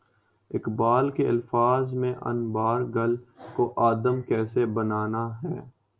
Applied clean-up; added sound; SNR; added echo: none; none; none; none.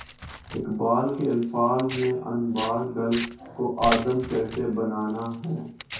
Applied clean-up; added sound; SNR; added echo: none; Tearing; 12 dB; reverberation time 0.6 s.